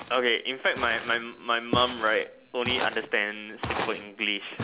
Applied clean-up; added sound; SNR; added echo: none; Walk, footsteps; 8 dB; none.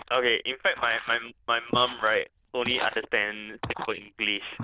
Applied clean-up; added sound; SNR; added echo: neural diffusion model UNIVERSE++.